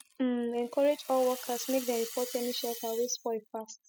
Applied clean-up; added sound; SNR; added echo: classical method spectral subtraction.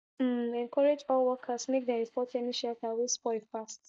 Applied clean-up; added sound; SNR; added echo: neural mask model DeepFilterNet 3.